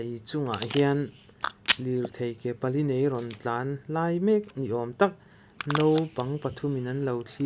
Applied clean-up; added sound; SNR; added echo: none; Packing tape, duct tape / Tearing; 7 dB; none.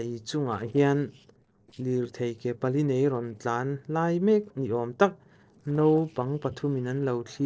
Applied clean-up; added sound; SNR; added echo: neural separator model SepFormer DNS4.